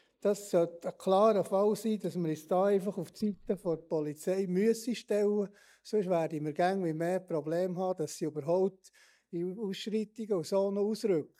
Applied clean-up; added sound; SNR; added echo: neural mask model DeepFilterNet 3.